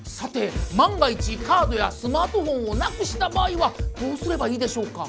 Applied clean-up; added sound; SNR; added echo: none; Drum kit; 6 dB; none.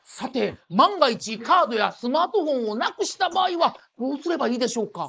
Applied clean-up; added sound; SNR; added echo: neural mask model Resemble Enhance denoiser.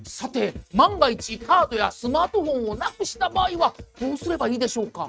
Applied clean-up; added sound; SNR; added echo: neural mask model RNNoise.